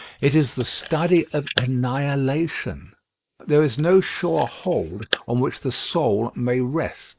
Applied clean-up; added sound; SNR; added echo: neural mask model Resemble Enhance denoiser.